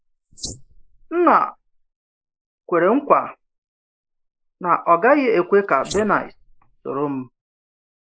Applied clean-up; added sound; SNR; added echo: neural mask model Resemble Enhance denoiser.